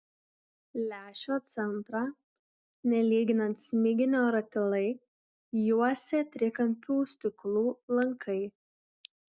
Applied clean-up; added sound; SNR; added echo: none; none; none; none.